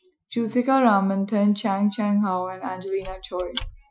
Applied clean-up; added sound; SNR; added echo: classical method Wiener filter.